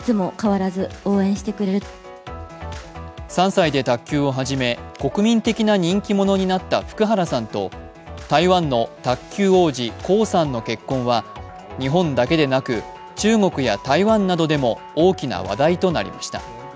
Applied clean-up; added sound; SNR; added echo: none; none; none; none.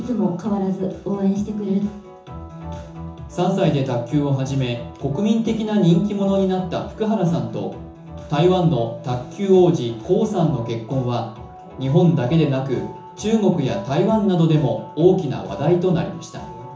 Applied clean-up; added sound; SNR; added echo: none; none; none; reverberation time 0.7 s.